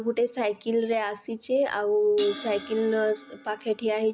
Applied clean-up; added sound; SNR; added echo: none; Crash cymbal; 15 dB; none.